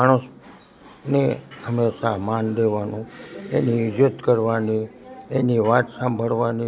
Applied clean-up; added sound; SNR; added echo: none; none; none; none.